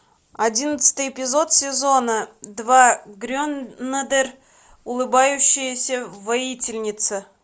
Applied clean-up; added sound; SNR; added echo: none; none; none; none.